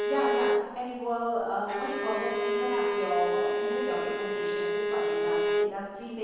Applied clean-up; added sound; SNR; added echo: none; Bowed string instrument; -3 dB; reverberation time 1.2 s.